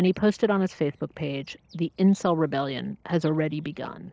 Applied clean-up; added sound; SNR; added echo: neural separator model SepFormer DNS4.